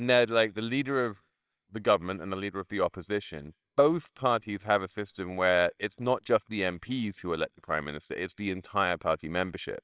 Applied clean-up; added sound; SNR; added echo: neural separator model SepFormer WHAMR!.